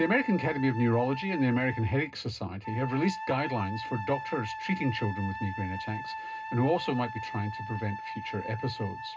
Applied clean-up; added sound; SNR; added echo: none; Wind instrument, woodwind instrument; 9 dB; reverberation time 0.2 s.